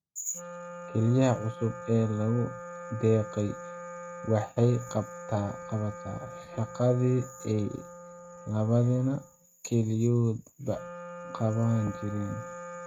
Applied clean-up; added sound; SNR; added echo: neural mask model RNNoise.